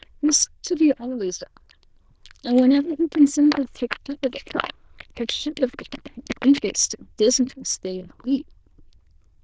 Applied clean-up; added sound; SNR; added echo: neural diffusion model UNIVERSE++.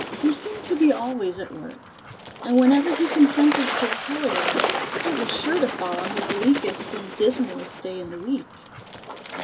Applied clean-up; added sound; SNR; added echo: none; Water / Bird; 6 dB; none.